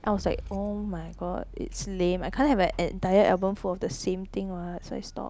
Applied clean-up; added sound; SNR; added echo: none; Rattle / Engine starting / Car; 13 dB; none.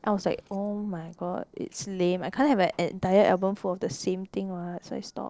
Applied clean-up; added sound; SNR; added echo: neural separator model SepFormer DNS4.